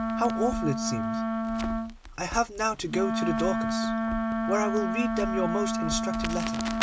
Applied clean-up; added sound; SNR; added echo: none; Wind instrument, woodwind instrument + Crackle; -3 dB; none.